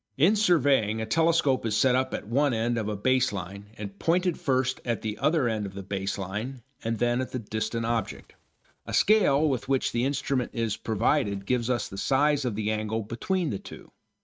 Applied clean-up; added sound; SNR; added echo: neural mask model RNNoise.